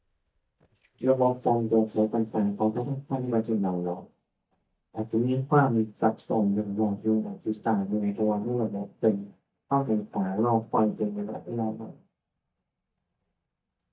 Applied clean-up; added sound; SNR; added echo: neural mask model DeepFilterNet 3.